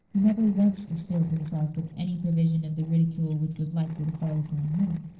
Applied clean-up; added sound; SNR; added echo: neural separator model SepFormer DNS4.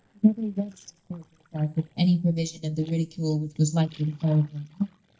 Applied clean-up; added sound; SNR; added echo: neural mask model DeepFilterNet 3.